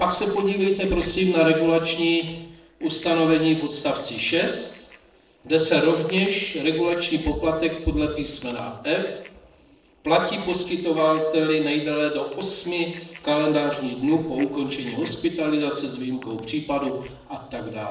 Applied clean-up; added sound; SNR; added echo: neural separator model SepFormer DNS4.